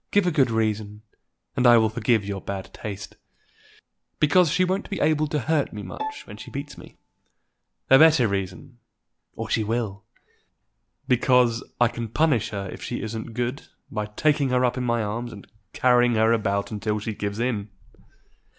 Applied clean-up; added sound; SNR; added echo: none; Bowed string instrument; 12 dB; none.